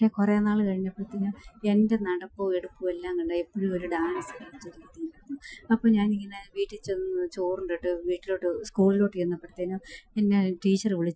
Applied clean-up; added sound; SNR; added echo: classical method Wiener filter.